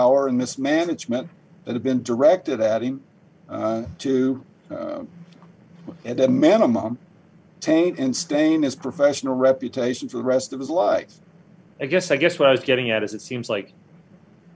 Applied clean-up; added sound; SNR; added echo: none; none; none; none.